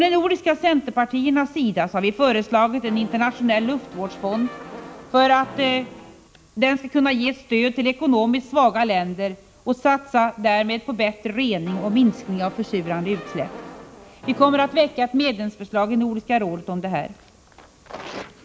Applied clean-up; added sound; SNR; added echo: none; Brass instrument; 16 dB; none.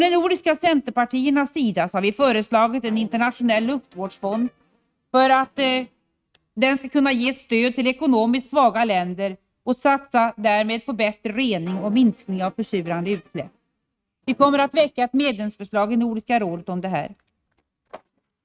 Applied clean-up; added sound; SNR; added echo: neural mask model RNNoise.